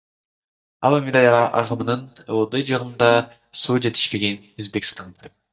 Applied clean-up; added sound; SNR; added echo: neural mask model DeepFilterNet 3.